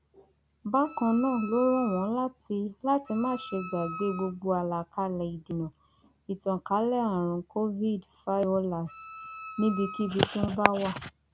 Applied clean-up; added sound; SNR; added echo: none; Wind instrument, woodwind instrument; 13 dB; none.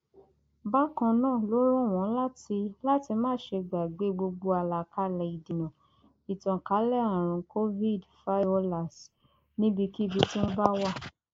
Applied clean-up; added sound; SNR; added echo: neural mask model Resemble Enhance denoiser.